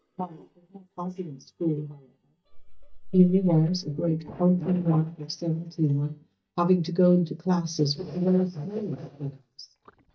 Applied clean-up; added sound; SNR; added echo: neural mask model DeepFilterNet 3.